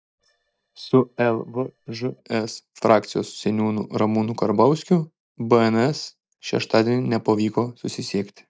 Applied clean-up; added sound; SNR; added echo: neural mask model DeepFilterNet 3.